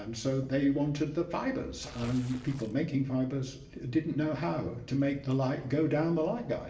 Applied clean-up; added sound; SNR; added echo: none; Tearing; 18 dB; reverberation time 0.7 s.